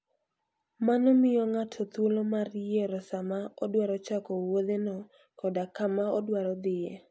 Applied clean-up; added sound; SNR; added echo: none; none; none; none.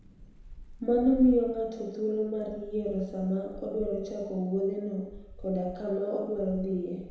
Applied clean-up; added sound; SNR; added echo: none; Thunder / Rain; 17 dB; reverberation time 1.0 s.